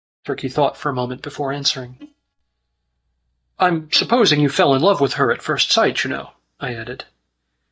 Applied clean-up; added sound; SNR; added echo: neural mask model DeepFilterNet 3.